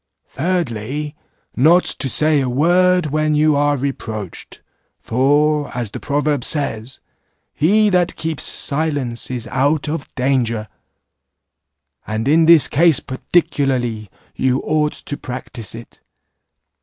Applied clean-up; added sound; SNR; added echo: none; none; none; none.